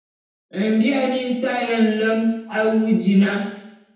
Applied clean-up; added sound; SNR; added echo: none; none; none; reverberation time 0.8 s.